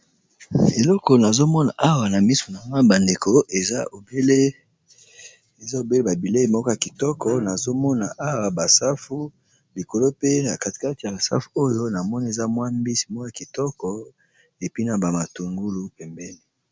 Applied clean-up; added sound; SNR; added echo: none; none; none; none.